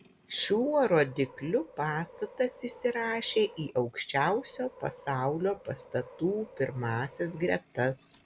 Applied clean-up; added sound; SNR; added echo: none; Subway, metro, underground; 20 dB; none.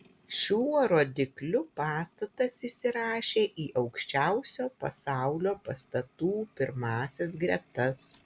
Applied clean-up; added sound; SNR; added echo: none; none; none; none.